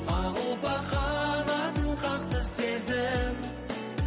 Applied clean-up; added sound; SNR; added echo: none; none; none; none.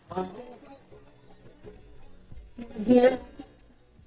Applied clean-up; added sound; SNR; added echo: neural mask model DeepFilterNet 3.